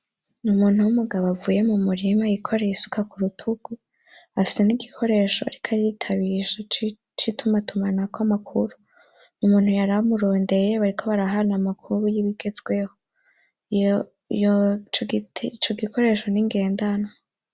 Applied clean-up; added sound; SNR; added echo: none; none; none; none.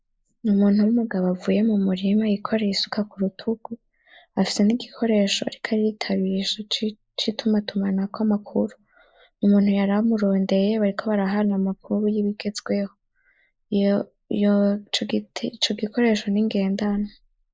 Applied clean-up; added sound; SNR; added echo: neural mask model Resemble Enhance denoiser.